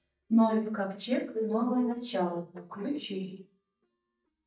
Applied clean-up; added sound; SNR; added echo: neural mask model DeepFilterNet 3.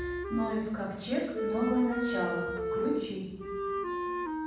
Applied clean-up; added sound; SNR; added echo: none; Wind instrument, woodwind instrument; 1 dB; reverberation time 1.2 s.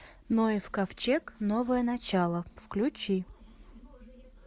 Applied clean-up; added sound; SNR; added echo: none; none; none; none.